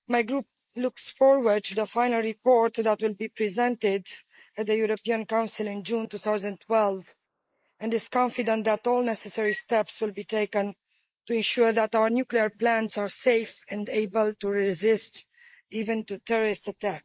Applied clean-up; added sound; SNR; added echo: neural mask model Resemble Enhance denoiser.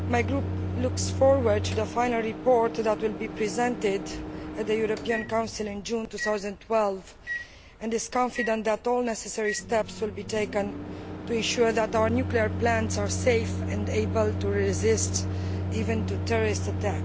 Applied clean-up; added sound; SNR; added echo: none; Microwave oven; 5 dB; none.